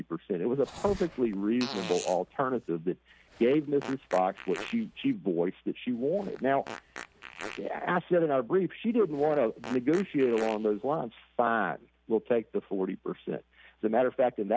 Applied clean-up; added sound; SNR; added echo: none; Fart + Fart; 15 dB; none.